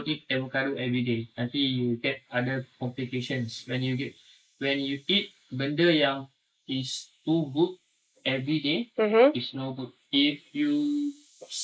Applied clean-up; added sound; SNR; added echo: neural mask model Resemble Enhance denoiser.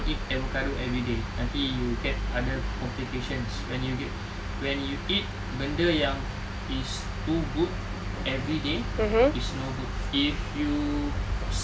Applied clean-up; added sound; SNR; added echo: none; none; none; none.